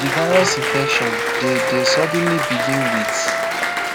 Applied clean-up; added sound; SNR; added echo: none; Applause + Wind instrument, woodwind instrument; -2 dB; none.